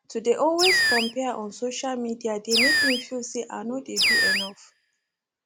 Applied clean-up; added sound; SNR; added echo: none; Animal; -3 dB; none.